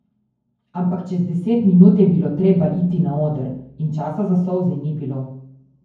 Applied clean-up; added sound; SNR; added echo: none; none; none; reverberation time 0.9 s.